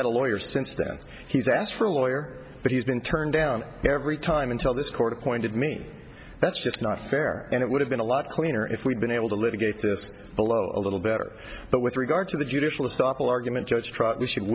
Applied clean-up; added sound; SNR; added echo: none; none; none; none.